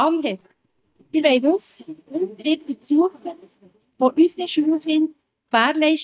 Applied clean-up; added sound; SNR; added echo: neural mask model DeepFilterNet 3.